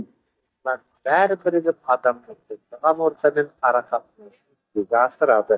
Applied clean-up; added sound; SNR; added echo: neural mask model DeepFilterNet 3.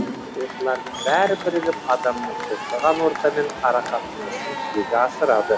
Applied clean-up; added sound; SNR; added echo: none; Crowd / Cheering; 7 dB; none.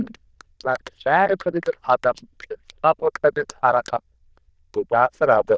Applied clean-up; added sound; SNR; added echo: neural diffusion model UNIVERSE++.